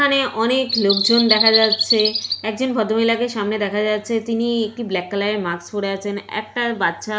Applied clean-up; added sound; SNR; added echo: none; Bird vocalization, bird call, bird song; 6 dB; none.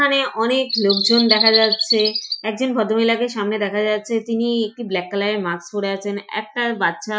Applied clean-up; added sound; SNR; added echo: classical method Wiener filter.